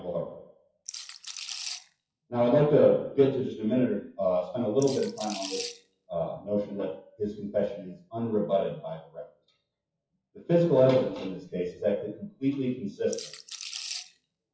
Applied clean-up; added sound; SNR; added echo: classical method WPE with log-MMSE.